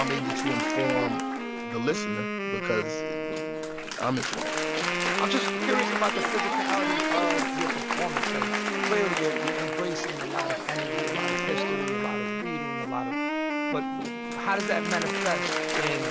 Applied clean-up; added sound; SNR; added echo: none; Applause + Wind instrument, woodwind instrument; -4 dB; none.